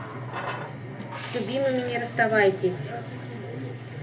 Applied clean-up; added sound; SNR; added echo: none; Water tap, faucet; 13 dB; reverberation time 0.3 s.